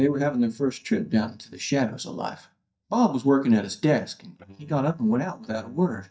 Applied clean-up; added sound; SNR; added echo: neural mask model DeepFilterNet 3.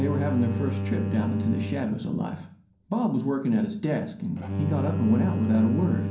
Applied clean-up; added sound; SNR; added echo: none; Bowed string instrument; 5 dB; reverberation time 0.6 s.